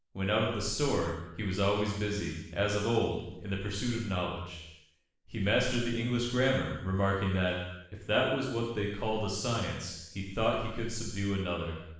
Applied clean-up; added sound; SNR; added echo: none; none; none; reverberation time 0.9 s.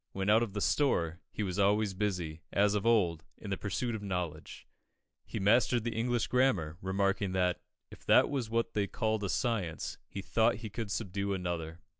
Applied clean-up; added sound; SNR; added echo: none; none; none; none.